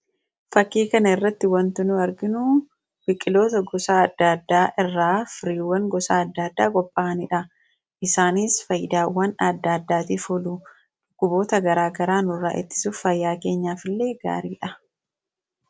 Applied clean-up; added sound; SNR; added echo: none; none; none; none.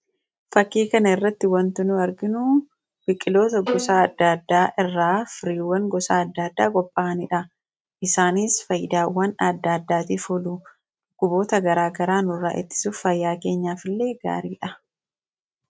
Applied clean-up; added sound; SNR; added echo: neural mask model RNNoise.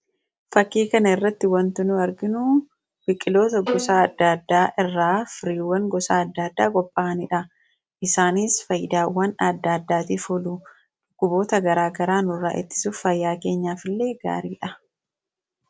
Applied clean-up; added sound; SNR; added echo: none; Bowed string instrument; 6 dB; none.